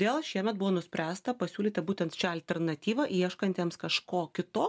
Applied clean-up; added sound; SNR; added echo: none; none; none; none.